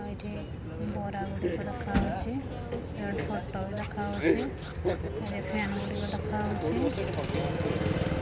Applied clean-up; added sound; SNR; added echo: none; Scratching (performance technique); 19 dB; none.